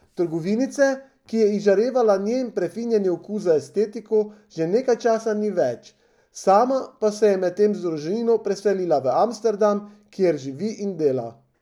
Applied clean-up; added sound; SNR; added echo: none; none; none; none.